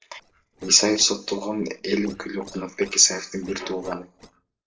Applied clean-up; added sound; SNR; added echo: neural separator model SepFormer DNS4.